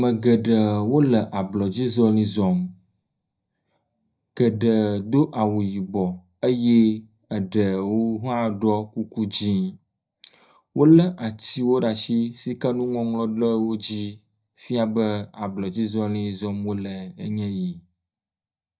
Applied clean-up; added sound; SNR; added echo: neural mask model DeepFilterNet 3.